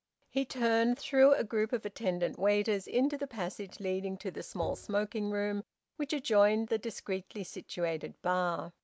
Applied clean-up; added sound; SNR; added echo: none; Bowed string instrument; 16 dB; none.